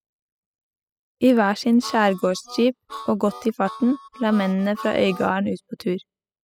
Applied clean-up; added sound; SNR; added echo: classical method spectral subtraction.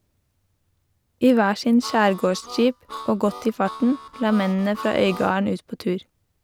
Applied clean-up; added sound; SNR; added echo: none; Harmonica; 15 dB; none.